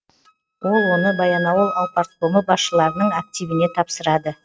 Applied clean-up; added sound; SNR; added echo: neural mask model RNNoise.